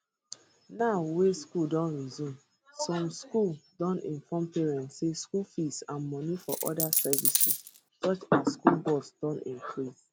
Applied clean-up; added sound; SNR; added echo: none; Coin (dropping); -3 dB; none.